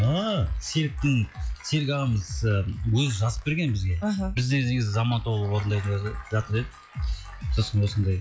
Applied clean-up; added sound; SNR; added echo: classical method log-MMSE.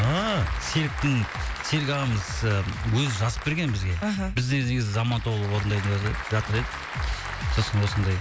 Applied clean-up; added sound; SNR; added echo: none; Applause / Crowd; 11 dB; none.